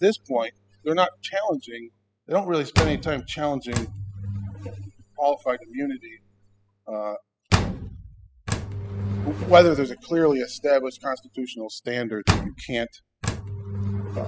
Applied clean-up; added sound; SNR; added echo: classical method spectral subtraction.